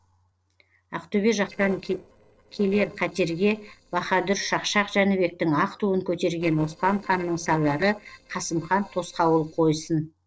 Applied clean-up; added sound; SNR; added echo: neural separator model SepFormer DNS4.